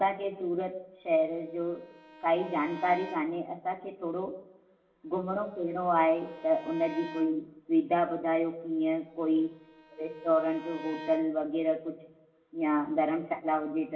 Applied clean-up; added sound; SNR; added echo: none; Bowed string instrument; 17 dB; reverberation time 0.7 s.